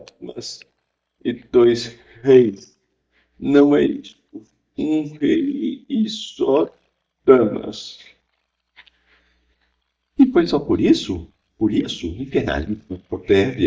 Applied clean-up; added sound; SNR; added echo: neural mask model DeepFilterNet 3.